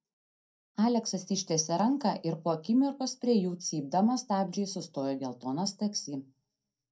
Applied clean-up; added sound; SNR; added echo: none; none; none; reverberation time 0.2 s.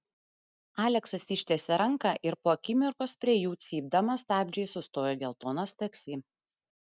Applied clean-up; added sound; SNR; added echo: none; none; none; none.